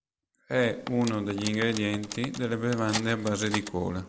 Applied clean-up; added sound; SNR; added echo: none; Cutlery, silverware; 11 dB; none.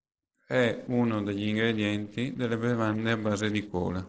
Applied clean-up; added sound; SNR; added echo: neural separator model SepFormer DNS4.